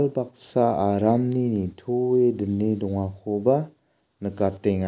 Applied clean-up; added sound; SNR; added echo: none; none; none; none.